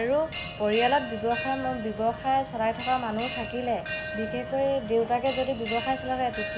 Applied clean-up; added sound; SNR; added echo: none; Bell; 7 dB; none.